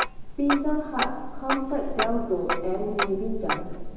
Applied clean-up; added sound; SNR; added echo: none; Tick-tock; 0 dB; reverberation time 1.0 s.